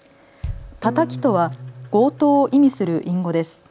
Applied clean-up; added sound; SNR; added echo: none; Acoustic guitar + Bass drum; 13 dB; none.